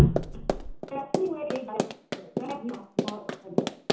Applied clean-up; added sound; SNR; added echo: none; Run; 2 dB; reverberation time 0.6 s.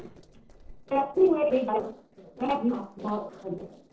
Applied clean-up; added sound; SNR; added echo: neural separator model SepFormer DNS4.